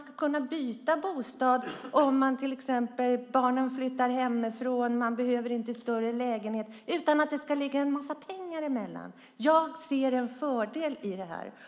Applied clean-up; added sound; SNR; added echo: none; none; none; none.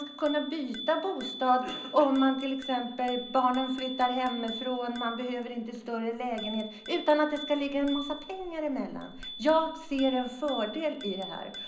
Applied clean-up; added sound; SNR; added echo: none; Bicycle bell; 14 dB; reverberation time 0.5 s.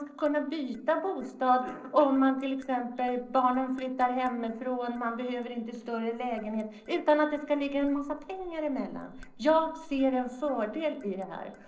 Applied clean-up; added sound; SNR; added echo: neural separator model SepFormer DNS4.